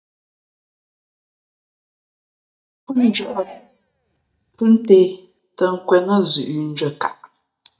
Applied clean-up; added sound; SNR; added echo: neural mask model DeepFilterNet 3.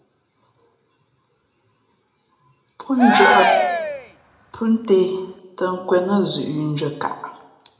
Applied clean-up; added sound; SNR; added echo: none; Cheering; -2 dB; reverberation time 0.6 s.